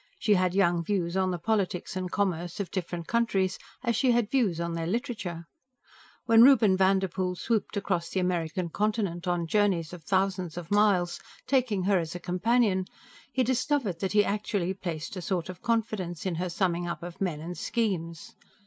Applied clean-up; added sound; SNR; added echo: neural mask model Resemble Enhance denoiser.